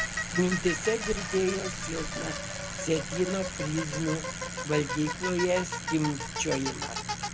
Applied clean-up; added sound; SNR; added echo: none; Bicycle; 3 dB; none.